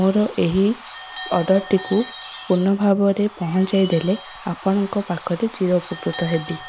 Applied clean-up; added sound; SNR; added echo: none; Bird / Bell; 13 dB; none.